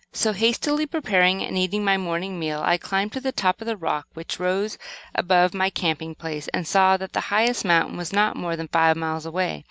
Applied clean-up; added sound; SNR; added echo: none; none; none; none.